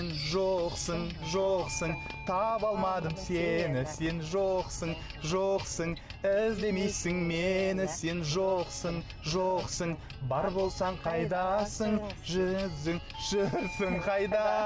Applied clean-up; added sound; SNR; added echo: none; Bell / Doorbell; 20 dB; none.